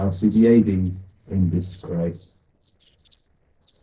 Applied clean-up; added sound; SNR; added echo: neural separator model SepFormer DNS4.